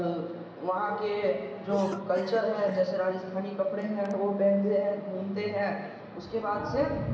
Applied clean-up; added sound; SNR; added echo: none; Cough; 17 dB; reverberation time 1.9 s.